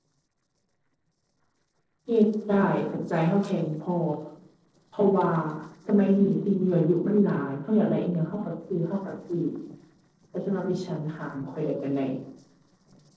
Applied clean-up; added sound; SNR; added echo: neural separator model SepFormer DNS4.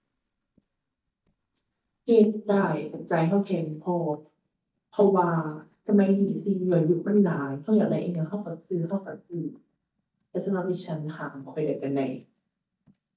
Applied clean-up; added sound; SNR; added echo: neural mask model DeepFilterNet 3.